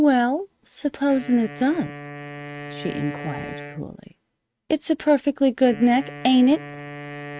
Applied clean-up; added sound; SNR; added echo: neural mask model RNNoise.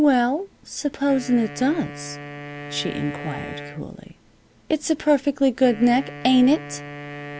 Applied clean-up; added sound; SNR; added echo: none; Wind instrument, woodwind instrument; 15 dB; none.